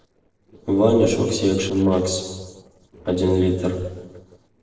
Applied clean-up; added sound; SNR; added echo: neural separator model SepFormer DNS4.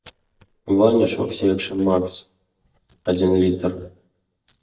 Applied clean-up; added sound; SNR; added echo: neural mask model DeepFilterNet 3.